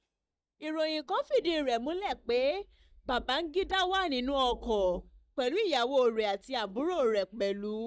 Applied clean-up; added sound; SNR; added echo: neural mask model DeepFilterNet 3.